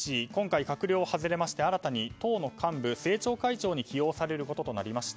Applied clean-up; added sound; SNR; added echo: none; none; none; none.